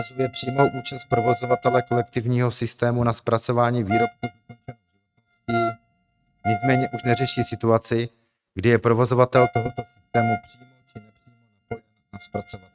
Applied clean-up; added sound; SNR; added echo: neural mask model RNNoise.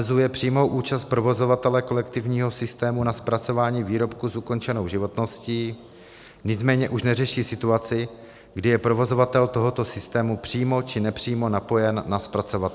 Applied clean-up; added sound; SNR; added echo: none; none; none; none.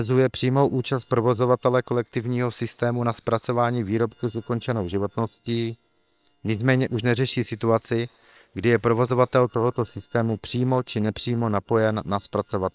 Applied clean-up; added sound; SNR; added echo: neural separator model SepFormer WHAM!.